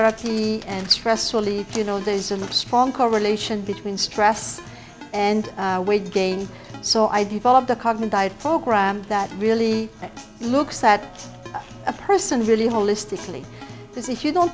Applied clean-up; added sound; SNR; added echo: none; Acoustic guitar + Ringtone; 18 dB; none.